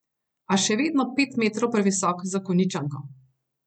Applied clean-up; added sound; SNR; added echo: none; none; none; none.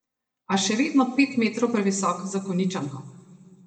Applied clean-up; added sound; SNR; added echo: none; none; none; reverberation time 1.3 s.